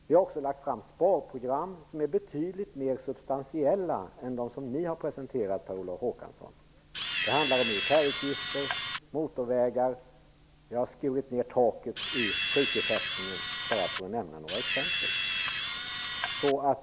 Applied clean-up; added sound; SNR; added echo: none; Camera; -5 dB; none.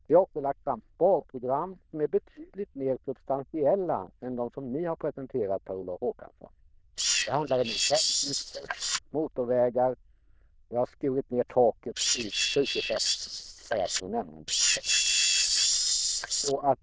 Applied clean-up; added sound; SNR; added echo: neural diffusion model UNIVERSE++.